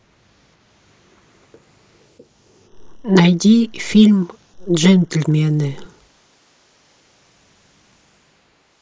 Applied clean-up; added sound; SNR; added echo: neural mask model Resemble Enhance denoiser.